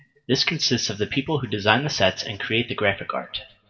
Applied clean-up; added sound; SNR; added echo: none; none; none; reverberation time 0.5 s.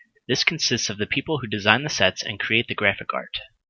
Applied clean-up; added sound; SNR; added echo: none; none; none; none.